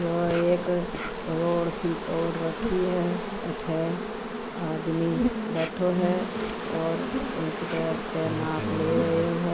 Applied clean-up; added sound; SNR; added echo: none; Insect; 3 dB; none.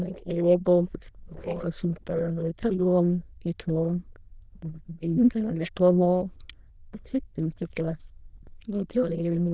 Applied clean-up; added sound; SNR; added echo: neural diffusion model UNIVERSE++.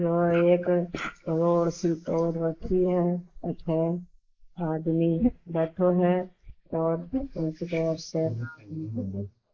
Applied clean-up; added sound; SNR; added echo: neural mask model Resemble Enhance denoiser.